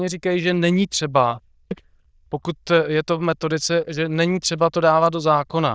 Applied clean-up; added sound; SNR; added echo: neural diffusion model UNIVERSE++.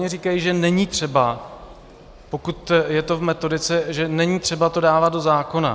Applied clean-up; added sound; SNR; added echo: none; none; none; none.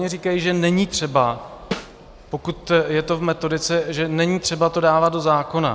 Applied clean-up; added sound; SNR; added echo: none; Snare drum; 13 dB; none.